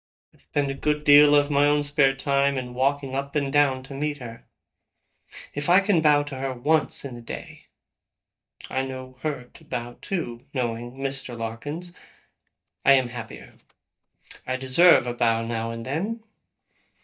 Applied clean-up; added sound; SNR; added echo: neural mask model DeepFilterNet 3.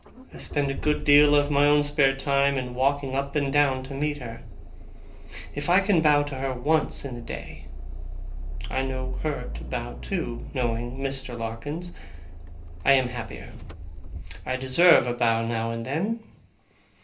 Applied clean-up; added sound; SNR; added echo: none; Accelerating, revving, vroom; 8 dB; reverberation time 0.3 s.